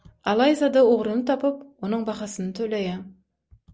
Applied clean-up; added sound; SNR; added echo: none; none; none; none.